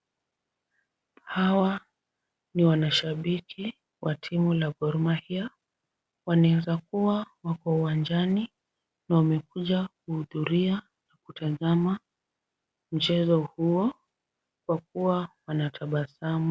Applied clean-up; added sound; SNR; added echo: none; none; none; none.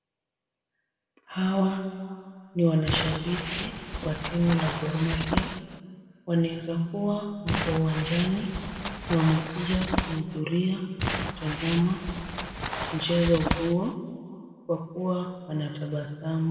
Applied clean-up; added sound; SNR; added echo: none; Crumpling, crinkling; 3 dB; reverberation time 1.8 s.